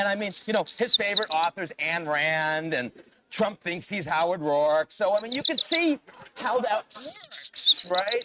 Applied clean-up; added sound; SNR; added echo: neural mask model RNNoise.